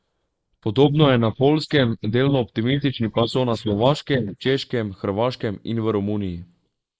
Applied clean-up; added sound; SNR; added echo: neural mask model Resemble Enhance denoiser.